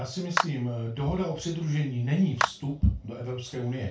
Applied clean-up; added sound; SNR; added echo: none; Clapping; 6 dB; reverberation time 0.2 s.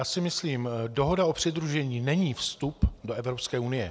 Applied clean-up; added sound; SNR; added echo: none; none; none; none.